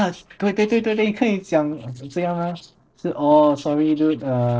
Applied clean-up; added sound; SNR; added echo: neural separator model SepFormer DNS4.